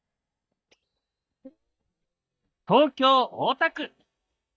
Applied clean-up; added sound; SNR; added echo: neural mask model DeepFilterNet 3.